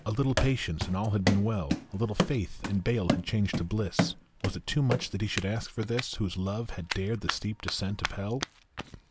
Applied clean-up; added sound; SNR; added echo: none; Run; 5 dB; none.